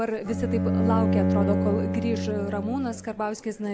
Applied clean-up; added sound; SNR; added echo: none; Bowed string instrument; -3 dB; none.